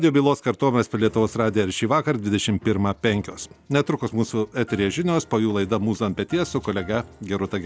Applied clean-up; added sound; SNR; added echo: none; none; none; none.